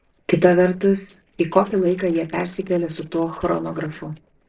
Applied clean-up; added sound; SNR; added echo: neural separator model SepFormer DNS4.